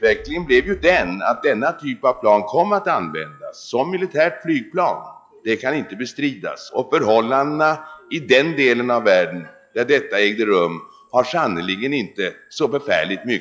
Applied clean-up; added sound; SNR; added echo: classical method log-MMSE.